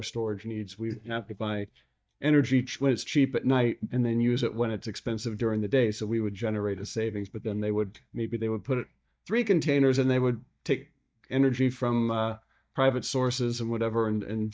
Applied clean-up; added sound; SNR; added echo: neural mask model DeepFilterNet 3.